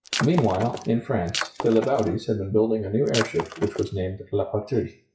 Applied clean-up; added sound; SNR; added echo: classical method WPE with log-MMSE.